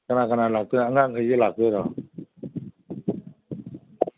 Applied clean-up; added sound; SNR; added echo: none; none; none; none.